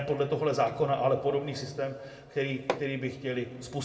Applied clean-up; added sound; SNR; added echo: none; Hammer; 8 dB; reverberation time 1.3 s.